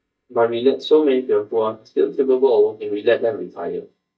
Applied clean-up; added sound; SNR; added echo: neural mask model DeepFilterNet 3.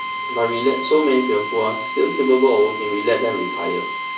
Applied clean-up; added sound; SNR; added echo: none; Drill; 7 dB; reverberation time 0.4 s.